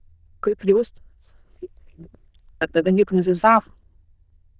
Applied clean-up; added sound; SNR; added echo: neural diffusion model UNIVERSE++.